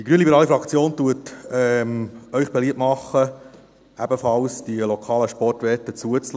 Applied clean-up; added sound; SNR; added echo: none; none; none; none.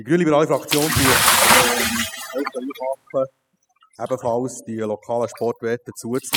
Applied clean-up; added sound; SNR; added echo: classical method spectral subtraction.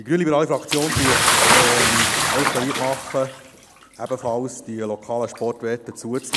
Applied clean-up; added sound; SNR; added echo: none; Bathtub (filling or washing) / Splash, splatter; -2 dB; none.